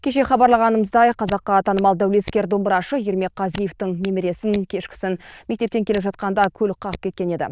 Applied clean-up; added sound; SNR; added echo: neural diffusion model UNIVERSE++.